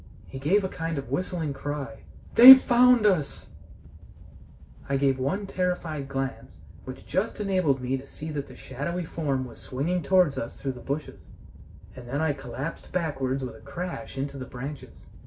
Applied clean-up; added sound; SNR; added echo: none; Wind / Boat, Water vehicle; 18 dB; reverberation time 0.2 s.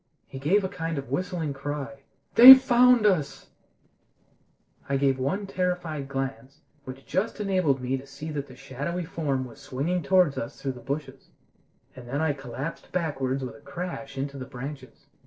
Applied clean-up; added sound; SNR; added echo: neural separator model SepFormer DNS4.